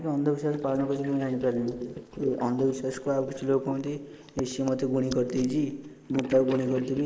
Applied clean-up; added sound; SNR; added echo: neural mask model Resemble Enhance denoiser.